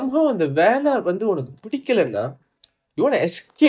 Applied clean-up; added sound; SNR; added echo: neural mask model DeepFilterNet 3.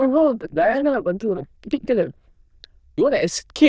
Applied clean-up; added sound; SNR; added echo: neural diffusion model UNIVERSE++.